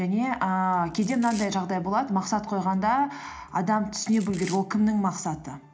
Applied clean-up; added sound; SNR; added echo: none; Domestic sounds, home sounds; 19 dB; reverberation time 0.4 s.